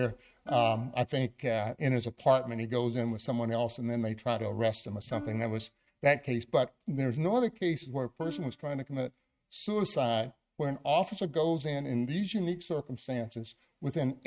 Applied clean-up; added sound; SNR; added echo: neural mask model RNNoise.